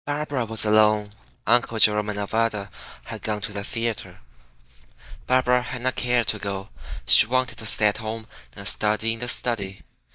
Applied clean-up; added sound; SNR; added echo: neural mask model DeepFilterNet 3.